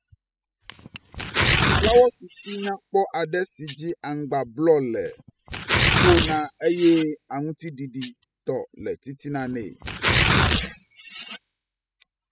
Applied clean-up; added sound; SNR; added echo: classical method spectral subtraction.